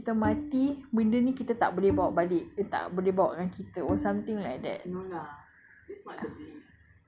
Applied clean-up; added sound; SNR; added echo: none; Bowed string instrument; 8 dB; none.